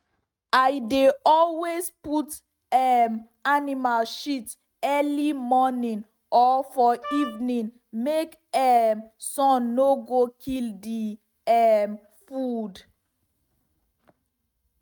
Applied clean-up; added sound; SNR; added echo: neural mask model RNNoise.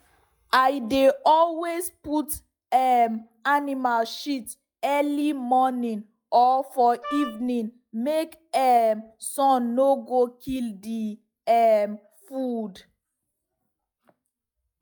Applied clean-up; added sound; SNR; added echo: classical method log-MMSE.